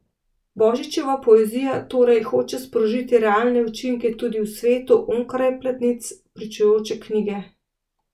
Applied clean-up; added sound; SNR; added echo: none; none; none; none.